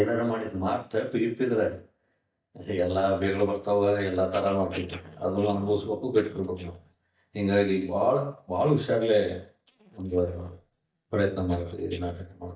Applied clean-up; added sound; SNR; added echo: neural mask model DeepFilterNet 3.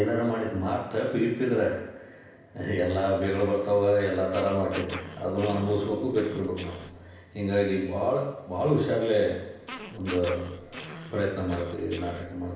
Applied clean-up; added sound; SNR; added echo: none; Growling; 14 dB; reverberation time 0.9 s.